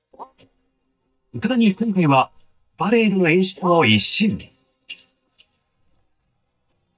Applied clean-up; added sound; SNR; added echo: neural mask model DeepFilterNet 3.